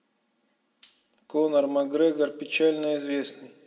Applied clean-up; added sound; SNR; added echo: none; Tambourine; 17 dB; reverberation time 2.4 s.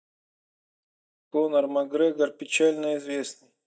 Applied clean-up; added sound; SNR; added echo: neural mask model DeepFilterNet 3.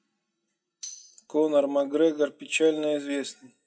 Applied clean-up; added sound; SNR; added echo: classical method WPE with log-MMSE.